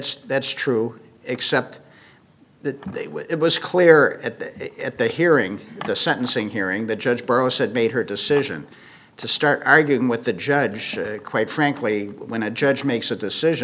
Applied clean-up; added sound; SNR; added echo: none; none; none; none.